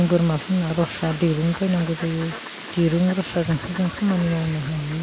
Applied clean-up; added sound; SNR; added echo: none; Fowl; 12 dB; none.